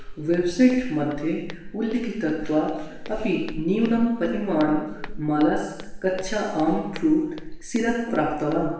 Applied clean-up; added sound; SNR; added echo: none; Walk, footsteps; 11 dB; reverberation time 0.9 s.